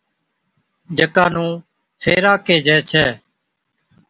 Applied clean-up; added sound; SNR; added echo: none; none; none; none.